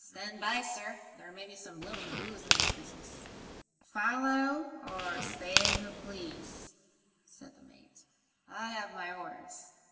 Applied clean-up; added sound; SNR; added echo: none; Tearing; -5 dB; reverberation time 2.7 s.